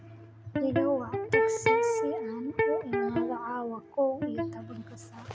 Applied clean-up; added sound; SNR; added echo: none; Electric guitar; -4 dB; none.